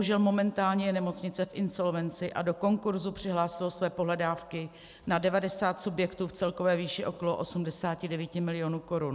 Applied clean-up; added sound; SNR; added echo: none; none; none; none.